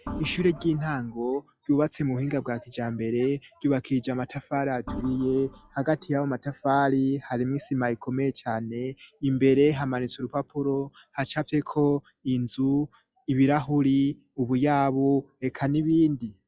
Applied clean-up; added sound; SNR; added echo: classical method log-MMSE.